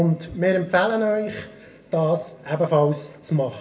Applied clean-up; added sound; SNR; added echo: none; none; none; reverberation time 0.5 s.